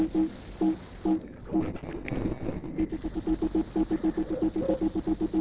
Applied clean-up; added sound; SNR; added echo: neural separator model SepFormer DNS4.